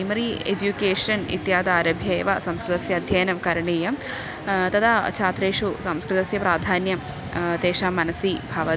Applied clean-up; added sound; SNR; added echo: none; none; none; none.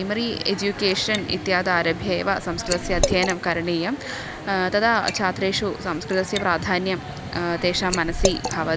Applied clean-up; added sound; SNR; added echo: none; Liquid; 9 dB; none.